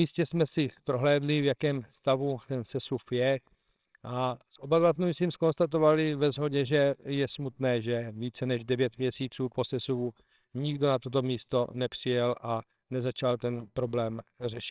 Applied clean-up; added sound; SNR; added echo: neural separator model SepFormer WHAMR!.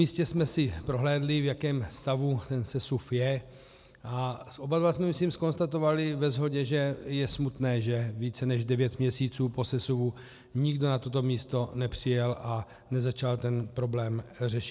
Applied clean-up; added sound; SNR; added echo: none; none; none; none.